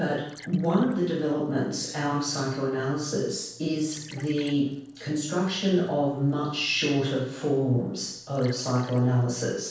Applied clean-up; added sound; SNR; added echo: neural separator model SepFormer DNS4.